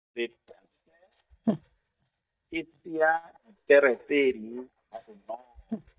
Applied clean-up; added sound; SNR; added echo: neural mask model DeepFilterNet 3.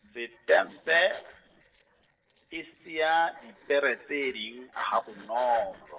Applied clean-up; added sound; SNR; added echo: neural separator model SepFormer DNS4.